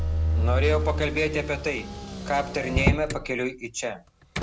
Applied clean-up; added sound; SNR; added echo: none; Motor vehicle (road); -1 dB; none.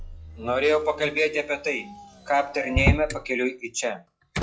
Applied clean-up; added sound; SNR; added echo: classical method log-MMSE.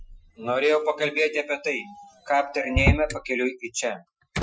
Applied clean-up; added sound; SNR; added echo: classical method Wiener filter.